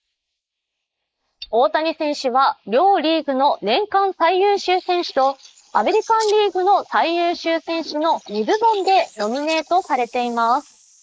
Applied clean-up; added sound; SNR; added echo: neural mask model Resemble Enhance denoiser.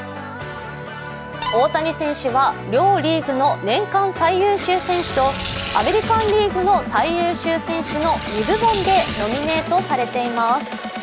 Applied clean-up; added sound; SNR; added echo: none; Tearing; 9 dB; none.